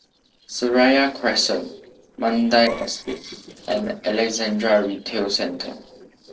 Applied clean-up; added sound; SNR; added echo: neural separator model SepFormer DNS4.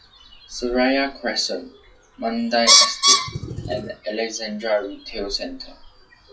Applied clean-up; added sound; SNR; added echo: classical method WPE with log-MMSE.